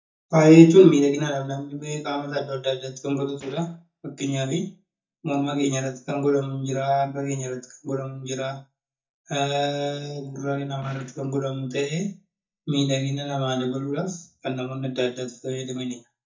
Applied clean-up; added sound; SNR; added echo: neural mask model DeepFilterNet 3.